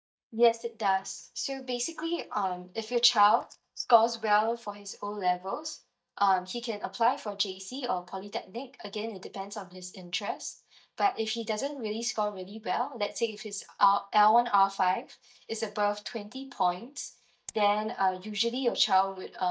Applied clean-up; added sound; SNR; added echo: neural mask model DeepFilterNet 3.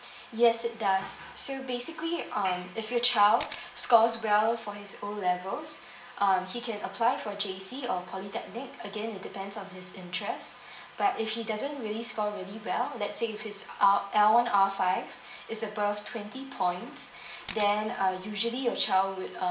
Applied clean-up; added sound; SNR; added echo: none; Camera; 10 dB; reverberation time 0.4 s.